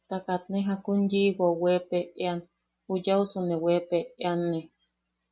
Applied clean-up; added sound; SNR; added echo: none; none; none; none.